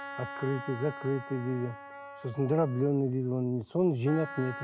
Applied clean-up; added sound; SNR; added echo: none; Wind instrument, woodwind instrument; 13 dB; none.